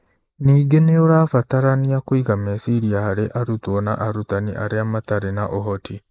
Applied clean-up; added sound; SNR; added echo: neural mask model Resemble Enhance denoiser.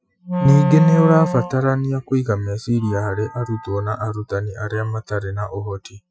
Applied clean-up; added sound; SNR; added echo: classical method Wiener filter.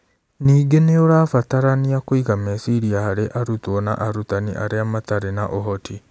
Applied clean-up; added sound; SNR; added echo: none; none; none; none.